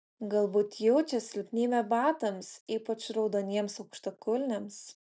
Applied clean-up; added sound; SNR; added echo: none; none; none; none.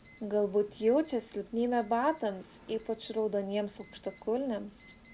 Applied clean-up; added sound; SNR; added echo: none; Alarm; 4 dB; none.